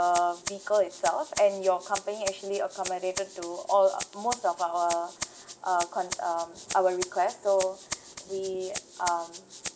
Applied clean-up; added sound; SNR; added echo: none; Rattle (instrument); 11 dB; none.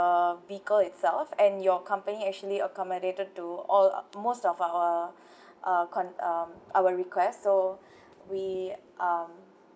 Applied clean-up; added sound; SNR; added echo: none; none; none; none.